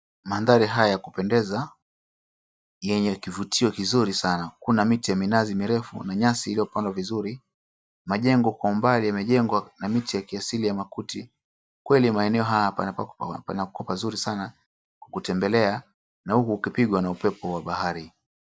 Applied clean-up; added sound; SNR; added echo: none; none; none; none.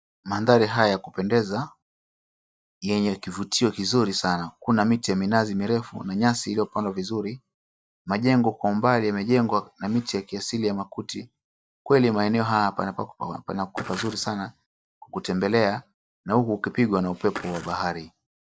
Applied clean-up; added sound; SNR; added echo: neural separator model SepFormer DNS4.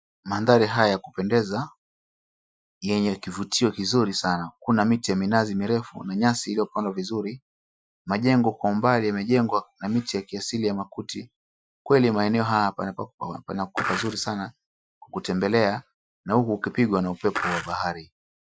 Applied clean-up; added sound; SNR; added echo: classical method Wiener filter.